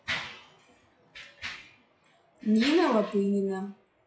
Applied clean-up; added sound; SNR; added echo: classical method WPE with log-MMSE.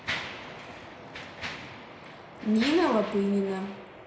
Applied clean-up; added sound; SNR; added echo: none; Mechanisms; 9 dB; reverberation time 0.6 s.